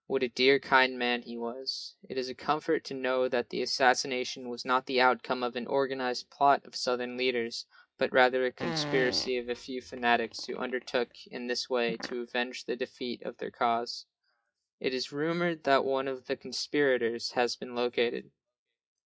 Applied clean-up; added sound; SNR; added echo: classical method WPE with log-MMSE.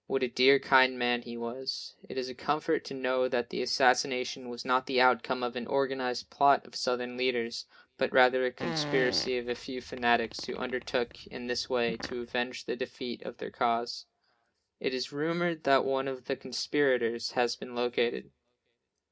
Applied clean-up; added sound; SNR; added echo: none; Fart; 11 dB; reverberation time 0.3 s.